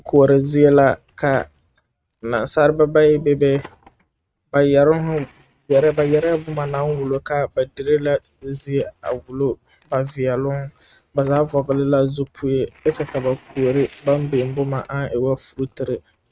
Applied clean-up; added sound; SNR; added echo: neural mask model RNNoise.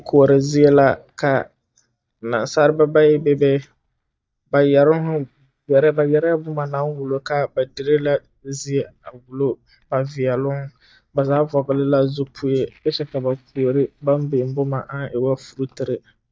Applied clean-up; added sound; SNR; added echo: neural mask model DeepFilterNet 3.